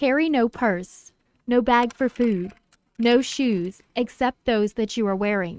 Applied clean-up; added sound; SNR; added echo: neural mask model RNNoise.